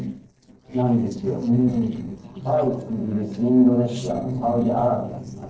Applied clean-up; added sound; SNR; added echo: neural separator model SepFormer DNS4.